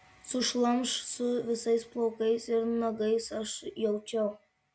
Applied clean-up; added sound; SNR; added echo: none; none; none; none.